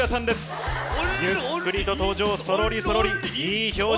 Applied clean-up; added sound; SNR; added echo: none; none; none; none.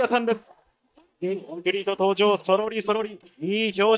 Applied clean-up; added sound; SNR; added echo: neural mask model DeepFilterNet 3.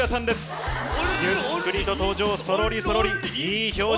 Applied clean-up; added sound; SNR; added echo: none; Gasp; 13 dB; none.